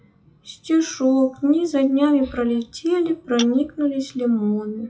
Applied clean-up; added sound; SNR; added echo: classical method WPE with log-MMSE.